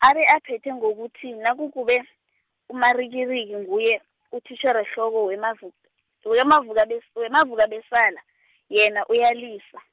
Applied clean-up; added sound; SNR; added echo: none; none; none; none.